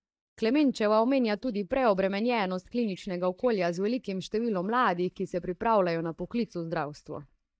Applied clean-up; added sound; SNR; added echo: neural mask model DeepFilterNet 3.